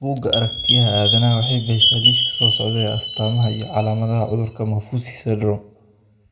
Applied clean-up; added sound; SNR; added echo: none; Chime; 2 dB; reverberation time 0.4 s.